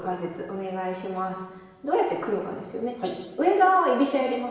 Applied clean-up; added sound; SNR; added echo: none; none; none; reverberation time 1.1 s.